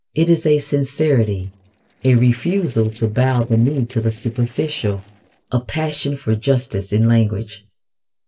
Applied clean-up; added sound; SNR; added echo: neural separator model SepFormer DNS4.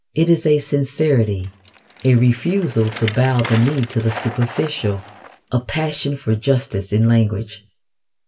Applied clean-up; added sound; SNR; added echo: none; Bicycle; 17 dB; reverberation time 0.2 s.